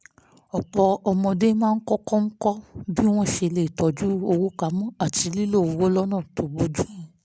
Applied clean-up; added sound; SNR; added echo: none; none; none; none.